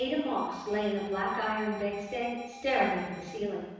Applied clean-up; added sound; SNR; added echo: none; Alarm; 17 dB; reverberation time 1.1 s.